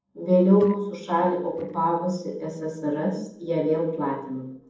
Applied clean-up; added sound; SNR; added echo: neural separator model SepFormer DNS4.